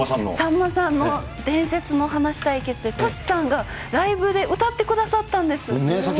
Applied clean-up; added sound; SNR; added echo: none; none; none; none.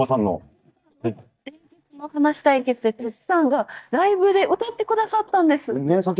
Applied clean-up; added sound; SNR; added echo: neural mask model DeepFilterNet 3.